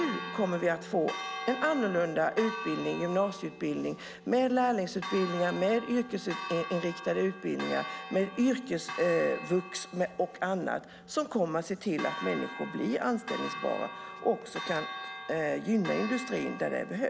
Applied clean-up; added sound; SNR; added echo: none; Church bell; 10 dB; none.